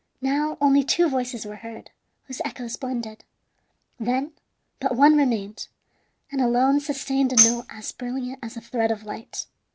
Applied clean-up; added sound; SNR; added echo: none; Tambourine; 0 dB; none.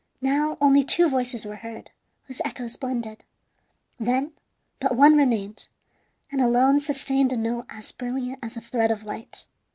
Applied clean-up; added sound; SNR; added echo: none; none; none; none.